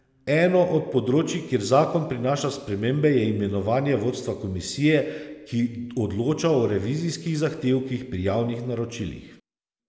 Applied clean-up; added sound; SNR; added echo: none; none; none; none.